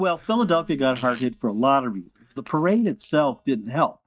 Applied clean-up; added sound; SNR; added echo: neural mask model DeepFilterNet 3.